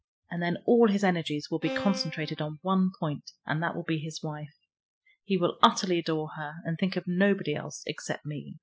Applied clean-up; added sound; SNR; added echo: classical method spectral subtraction.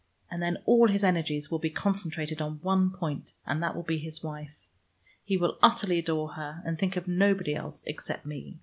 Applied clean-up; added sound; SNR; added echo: none; none; none; none.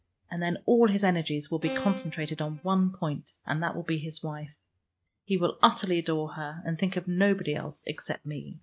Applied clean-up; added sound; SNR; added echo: neural mask model RNNoise.